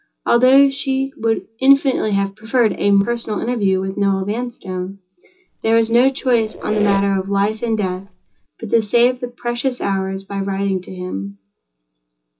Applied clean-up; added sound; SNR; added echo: none; Squeak; 14 dB; reverberation time 0.2 s.